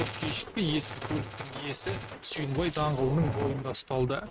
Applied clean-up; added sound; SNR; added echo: neural mask model RNNoise.